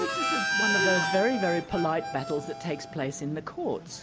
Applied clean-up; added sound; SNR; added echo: none; Harmonica; 1 dB; none.